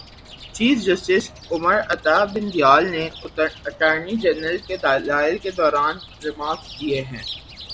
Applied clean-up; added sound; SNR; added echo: none; Chirp, tweet; 19 dB; none.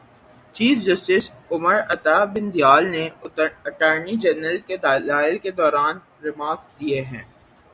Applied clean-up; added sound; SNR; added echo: none; none; none; none.